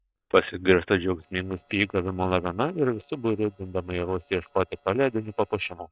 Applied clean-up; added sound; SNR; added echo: neural separator model SepFormer DNS4.